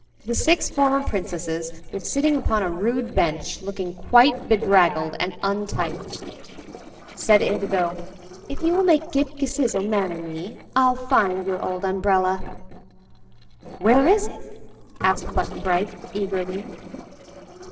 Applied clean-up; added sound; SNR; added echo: neural separator model SepFormer DNS4.